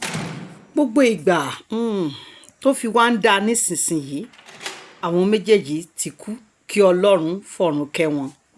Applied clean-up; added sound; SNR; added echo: none; Slam; 19 dB; none.